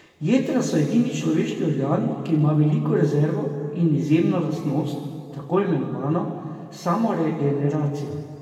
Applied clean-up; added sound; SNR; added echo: none; none; none; reverberation time 2.0 s.